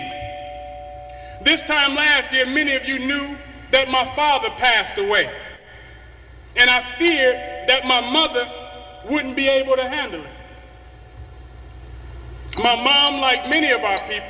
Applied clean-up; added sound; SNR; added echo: none; Doorbell; 17 dB; reverberation time 2.2 s.